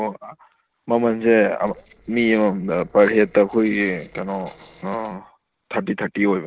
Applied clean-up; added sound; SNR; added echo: neural separator model SepFormer DNS4.